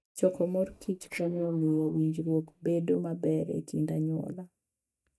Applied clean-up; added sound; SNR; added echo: neural mask model DeepFilterNet 3.